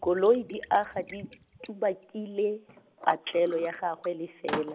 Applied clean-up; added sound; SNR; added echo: none; Liquid; 14 dB; none.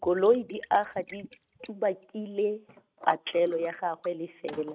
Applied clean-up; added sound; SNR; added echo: neural mask model RNNoise.